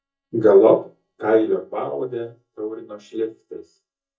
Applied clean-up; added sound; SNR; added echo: neural mask model DeepFilterNet 3.